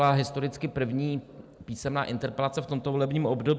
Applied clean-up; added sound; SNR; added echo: none; none; none; none.